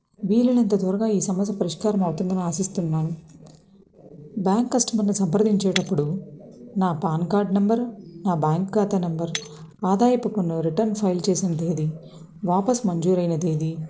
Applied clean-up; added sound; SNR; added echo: neural separator model SepFormer DNS4.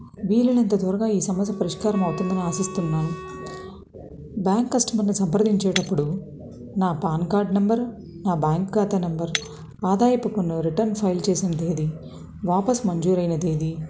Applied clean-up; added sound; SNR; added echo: none; Shatter + Wind instrument, woodwind instrument; 15 dB; none.